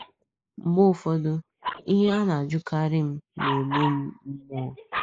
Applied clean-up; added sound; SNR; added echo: neural mask model Resemble Enhance denoiser.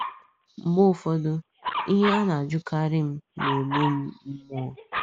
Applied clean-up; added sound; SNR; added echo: none; Dog; 8 dB; none.